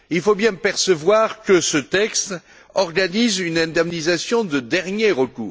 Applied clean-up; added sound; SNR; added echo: none; none; none; none.